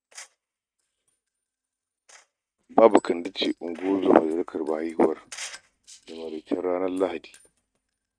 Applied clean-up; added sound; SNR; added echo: neural mask model RNNoise.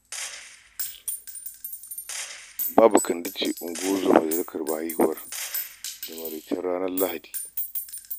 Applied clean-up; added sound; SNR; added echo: none; Gunshot, gunfire; 8 dB; none.